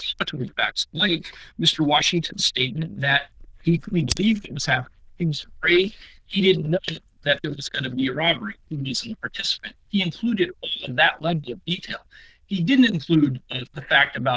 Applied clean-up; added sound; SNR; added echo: neural diffusion model UNIVERSE++.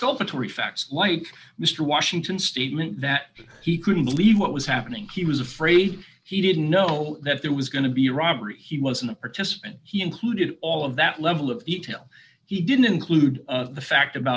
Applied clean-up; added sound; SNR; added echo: neural separator model SepFormer DNS4.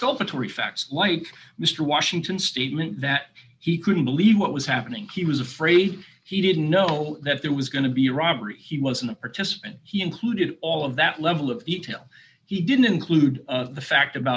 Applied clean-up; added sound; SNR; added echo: none; none; none; none.